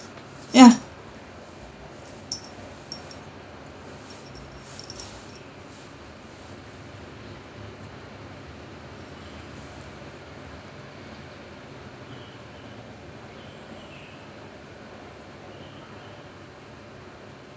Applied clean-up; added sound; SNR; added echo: none; none; none; none.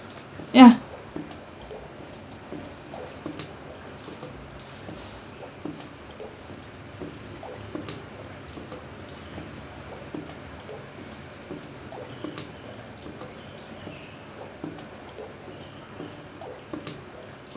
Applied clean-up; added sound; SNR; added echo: none; Bathtub (filling or washing) / Water / Splash, splatter; 15 dB; none.